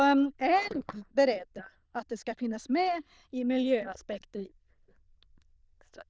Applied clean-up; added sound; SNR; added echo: neural diffusion model UNIVERSE++.